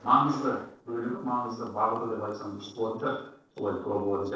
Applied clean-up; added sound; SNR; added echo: neural separator model SepFormer DNS4.